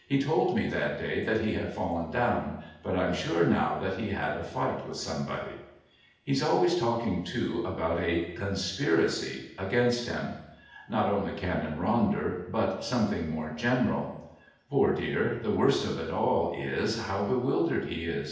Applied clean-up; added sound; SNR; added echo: none; none; none; reverberation time 0.8 s.